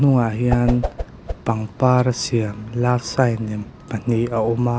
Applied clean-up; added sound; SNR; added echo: none; Whoosh, swoosh, swish; 7 dB; none.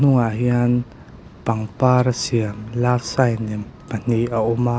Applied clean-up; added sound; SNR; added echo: none; none; none; none.